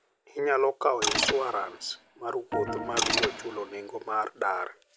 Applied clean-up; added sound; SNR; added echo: none; Mechanisms + Organ; 2 dB; none.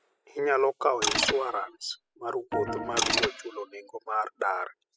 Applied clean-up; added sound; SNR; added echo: classical method spectral subtraction.